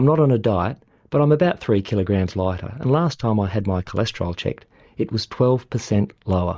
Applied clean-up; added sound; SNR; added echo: neural mask model Resemble Enhance denoiser.